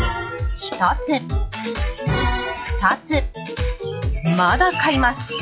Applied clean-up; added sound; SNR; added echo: classical method log-MMSE.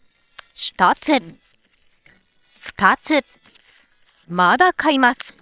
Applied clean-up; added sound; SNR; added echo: neural separator model SepFormer WHAM!.